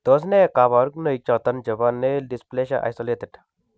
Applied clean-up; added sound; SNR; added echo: none; none; none; none.